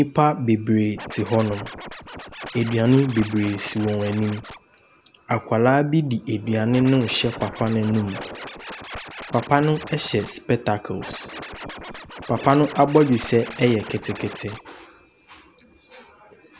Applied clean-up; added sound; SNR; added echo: none; Scratching (performance technique); 14 dB; none.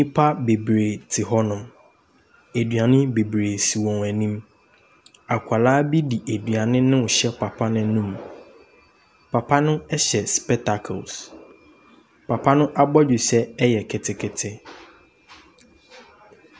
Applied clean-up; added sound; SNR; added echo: none; none; none; none.